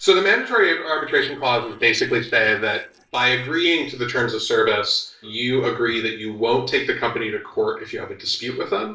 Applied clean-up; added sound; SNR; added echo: neural separator model SepFormer DNS4.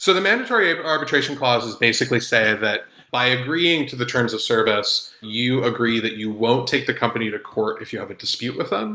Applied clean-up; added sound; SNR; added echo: none; none; none; none.